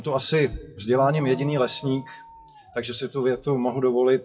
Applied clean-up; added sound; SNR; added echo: classical method WPE with log-MMSE.